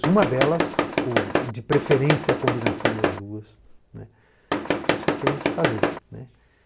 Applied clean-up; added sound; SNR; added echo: none; Tools; -3 dB; none.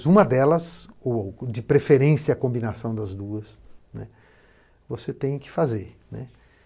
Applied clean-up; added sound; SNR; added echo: none; none; none; none.